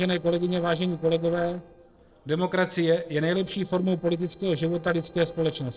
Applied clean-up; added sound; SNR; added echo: neural separator model SepFormer DNS4.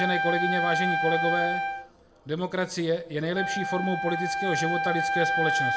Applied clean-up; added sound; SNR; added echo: none; Wind instrument, woodwind instrument; -1 dB; reverberation time 0.3 s.